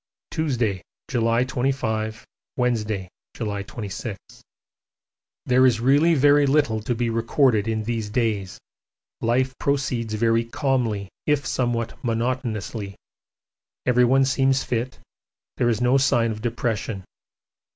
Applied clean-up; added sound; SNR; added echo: none; none; none; none.